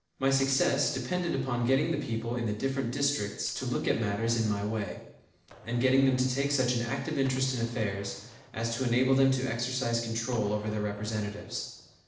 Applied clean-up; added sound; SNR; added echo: neural separator model SepFormer DNS4.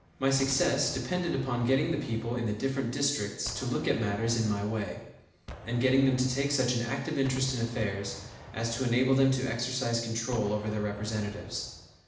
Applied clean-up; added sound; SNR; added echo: none; Gunshot, gunfire; 17 dB; reverberation time 0.8 s.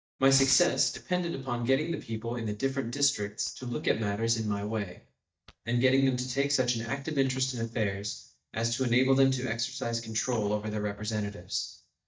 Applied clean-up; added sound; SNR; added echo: neural mask model DeepFilterNet 3.